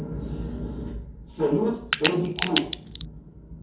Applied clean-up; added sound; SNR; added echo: none; Crack; 0 dB; reverberation time 0.6 s.